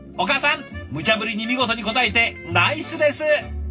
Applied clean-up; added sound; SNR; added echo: none; none; none; reverberation time 0.4 s.